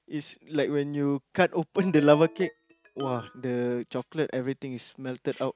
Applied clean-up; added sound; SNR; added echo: neural mask model RNNoise.